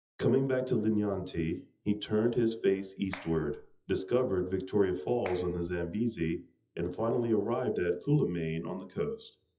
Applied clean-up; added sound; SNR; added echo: classical method WPE with log-MMSE.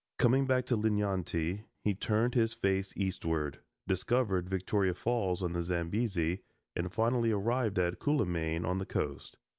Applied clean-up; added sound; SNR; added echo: none; none; none; none.